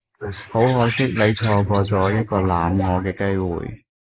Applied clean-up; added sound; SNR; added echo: neural mask model Resemble Enhance denoiser.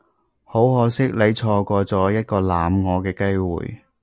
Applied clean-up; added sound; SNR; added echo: none; none; none; none.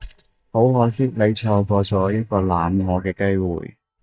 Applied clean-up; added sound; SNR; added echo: neural mask model DeepFilterNet 3.